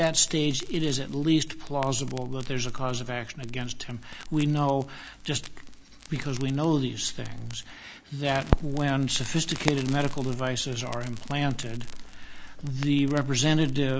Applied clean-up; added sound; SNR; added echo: none; Crackle; 5 dB; none.